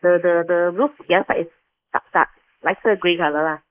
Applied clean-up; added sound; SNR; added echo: neural mask model Resemble Enhance denoiser.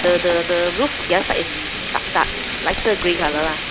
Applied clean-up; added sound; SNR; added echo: none; Frying (food); 5 dB; none.